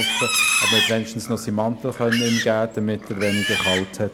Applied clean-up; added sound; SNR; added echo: none; Livestock, farm animals, working animals; 1 dB; none.